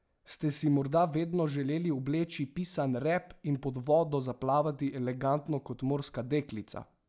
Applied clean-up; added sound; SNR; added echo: none; none; none; none.